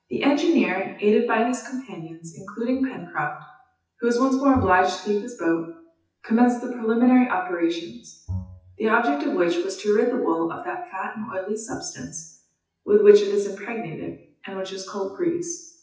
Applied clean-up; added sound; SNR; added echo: classical method WPE with log-MMSE.